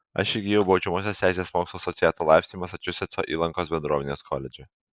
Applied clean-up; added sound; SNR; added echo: neural mask model Resemble Enhance denoiser.